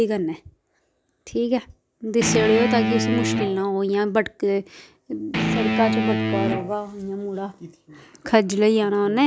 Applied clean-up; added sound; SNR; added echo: none; Guitar; 0 dB; none.